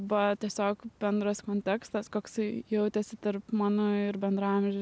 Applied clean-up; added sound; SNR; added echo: none; none; none; none.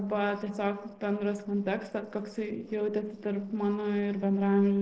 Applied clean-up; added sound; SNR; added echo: neural separator model SepFormer DNS4.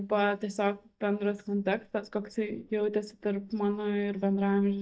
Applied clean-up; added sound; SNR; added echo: neural mask model DeepFilterNet 3.